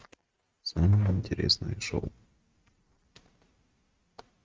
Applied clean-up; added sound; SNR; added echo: neural mask model RNNoise.